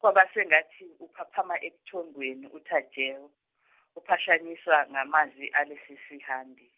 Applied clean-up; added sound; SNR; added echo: none; none; none; none.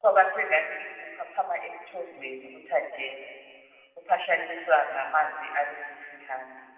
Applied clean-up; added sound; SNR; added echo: none; none; none; reverberation time 2.3 s.